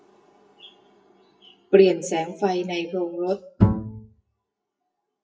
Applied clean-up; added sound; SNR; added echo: classical method WPE with log-MMSE.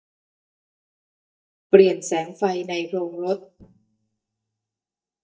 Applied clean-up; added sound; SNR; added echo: neural mask model DeepFilterNet 3.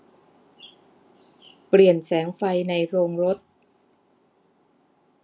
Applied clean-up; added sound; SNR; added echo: none; none; none; none.